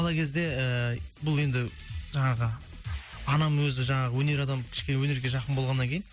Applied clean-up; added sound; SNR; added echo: none; none; none; none.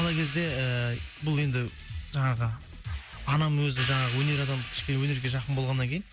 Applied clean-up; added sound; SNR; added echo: none; Crash cymbal / Hi-hat; 10 dB; none.